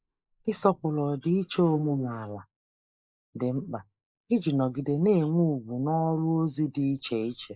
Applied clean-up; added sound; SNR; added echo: neural mask model Resemble Enhance denoiser.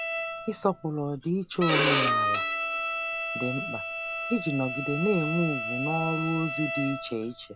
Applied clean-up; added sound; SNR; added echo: none; Bowed string instrument; 1 dB; none.